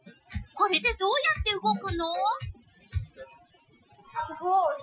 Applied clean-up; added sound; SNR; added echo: classical method Wiener filter.